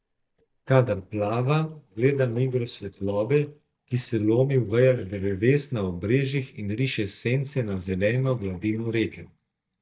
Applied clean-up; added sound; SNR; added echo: neural mask model DeepFilterNet 3.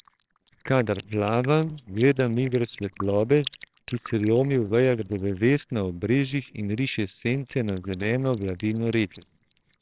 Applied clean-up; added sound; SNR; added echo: neural separator model SepFormer WHAMR!.